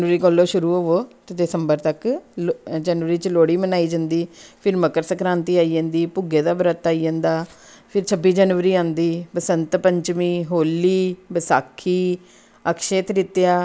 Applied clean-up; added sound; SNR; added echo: none; none; none; none.